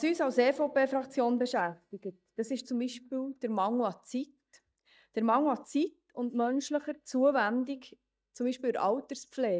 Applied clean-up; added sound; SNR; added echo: neural mask model DeepFilterNet 3.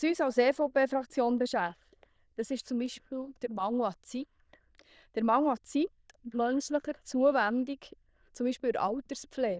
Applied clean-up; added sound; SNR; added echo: neural diffusion model UNIVERSE++.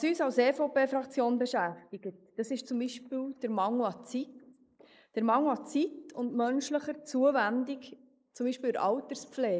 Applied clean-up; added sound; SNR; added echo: neural mask model Resemble Enhance denoiser.